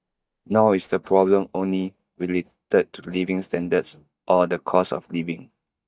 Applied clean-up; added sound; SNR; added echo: neural mask model DeepFilterNet 3.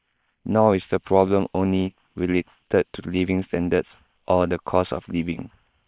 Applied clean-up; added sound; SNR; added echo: neural separator model SepFormer WHAM!.